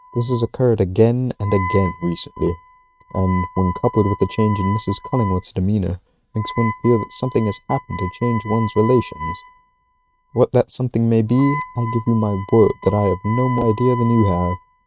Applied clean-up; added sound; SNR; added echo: neural mask model RNNoise.